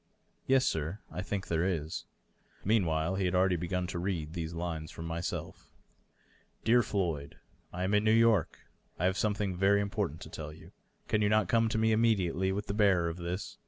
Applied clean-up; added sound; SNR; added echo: none; none; none; none.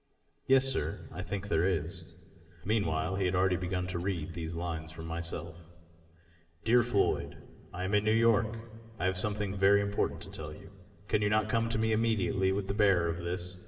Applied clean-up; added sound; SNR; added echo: none; none; none; reverberation time 2.1 s.